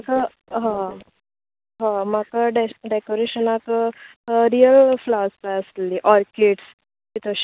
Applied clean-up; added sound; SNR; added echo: none; none; none; none.